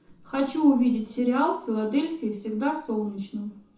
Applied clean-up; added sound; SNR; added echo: none; none; none; reverberation time 0.6 s.